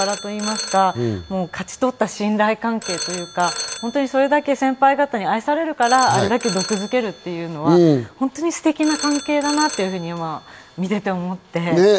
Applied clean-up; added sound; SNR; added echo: none; Telephone; 10 dB; none.